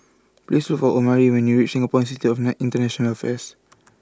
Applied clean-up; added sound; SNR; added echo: none; none; none; none.